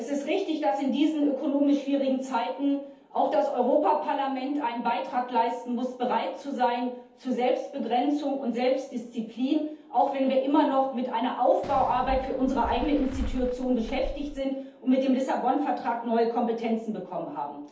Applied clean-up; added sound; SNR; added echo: none; Fireworks; 9 dB; reverberation time 0.6 s.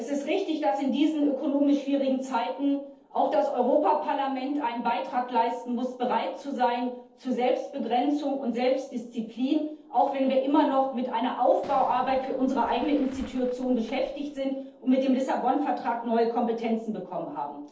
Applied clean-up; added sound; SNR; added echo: neural separator model SepFormer DNS4.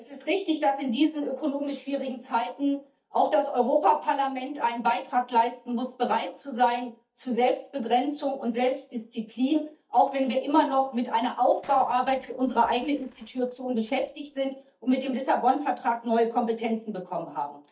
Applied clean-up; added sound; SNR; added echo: neural mask model DeepFilterNet 3.